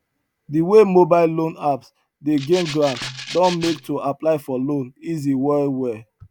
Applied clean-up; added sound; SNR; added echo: none; Rattle (instrument); 12 dB; none.